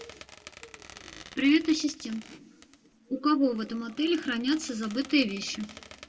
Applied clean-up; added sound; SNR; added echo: none; Squeak; 20 dB; reverberation time 1.8 s.